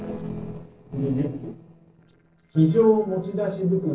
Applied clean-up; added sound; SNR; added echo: neural separator model SepFormer DNS4.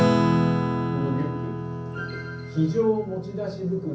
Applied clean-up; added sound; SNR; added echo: none; Acoustic guitar / Strum; -3 dB; reverberation time 0.6 s.